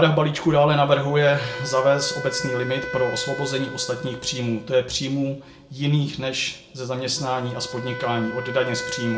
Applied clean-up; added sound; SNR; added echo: none; Wind instrument, woodwind instrument; 12 dB; reverberation time 0.4 s.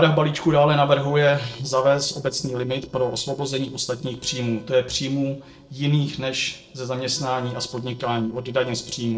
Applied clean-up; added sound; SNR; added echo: neural separator model SepFormer DNS4.